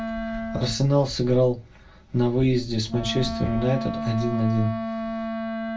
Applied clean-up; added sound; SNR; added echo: none; Wind instrument, woodwind instrument; 7 dB; reverberation time 0.2 s.